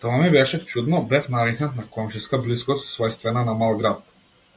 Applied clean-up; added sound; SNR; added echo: none; none; none; none.